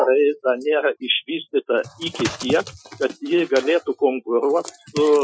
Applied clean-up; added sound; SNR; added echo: classical method Wiener filter.